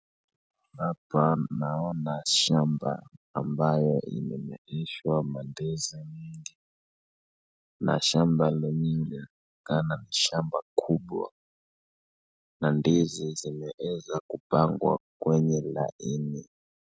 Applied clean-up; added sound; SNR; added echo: none; none; none; none.